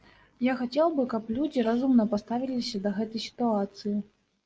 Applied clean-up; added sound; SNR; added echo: neural mask model Resemble Enhance denoiser.